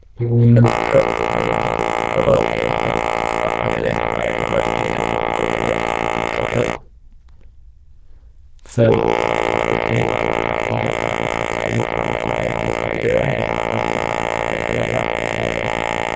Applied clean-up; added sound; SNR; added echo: neural diffusion model UNIVERSE++.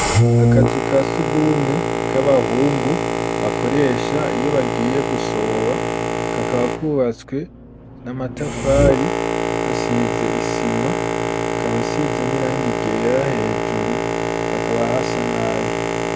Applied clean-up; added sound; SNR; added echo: none; Boat, Water vehicle; -2 dB; none.